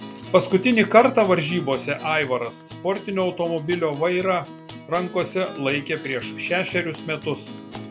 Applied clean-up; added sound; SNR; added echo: none; Acoustic guitar; 15 dB; none.